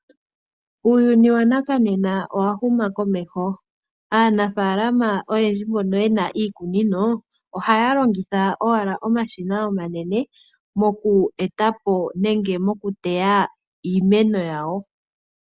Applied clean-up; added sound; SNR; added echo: none; none; none; none.